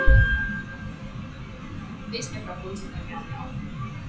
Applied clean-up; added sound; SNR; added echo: classical method WPE with log-MMSE.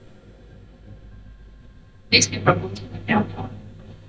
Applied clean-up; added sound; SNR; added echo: neural mask model DeepFilterNet 3.